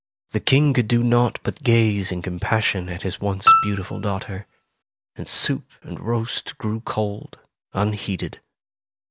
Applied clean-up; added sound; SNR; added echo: none; Piano; -2 dB; none.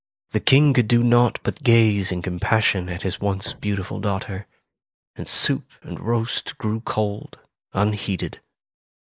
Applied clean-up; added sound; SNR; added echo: neural mask model Resemble Enhance denoiser.